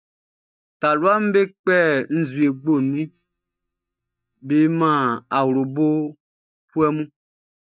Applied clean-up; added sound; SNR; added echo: neural mask model DeepFilterNet 3.